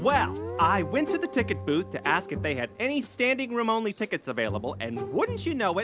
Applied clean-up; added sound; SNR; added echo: none; Guitar; 15 dB; none.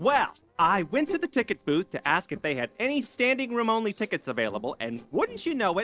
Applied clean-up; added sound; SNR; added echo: neural separator model SepFormer DNS4.